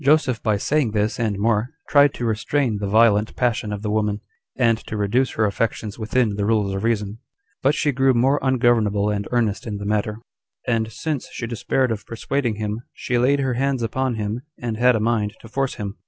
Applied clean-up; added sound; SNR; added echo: none; none; none; none.